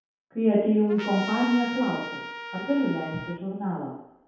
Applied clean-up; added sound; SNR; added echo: none; Trumpet; 10 dB; reverberation time 0.8 s.